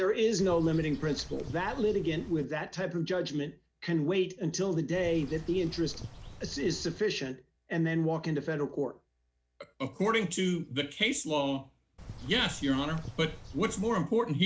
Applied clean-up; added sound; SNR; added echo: none; Bird; 13 dB; none.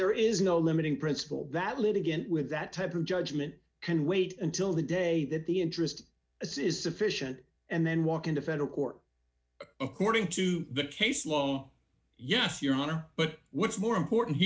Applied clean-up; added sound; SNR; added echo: none; none; none; none.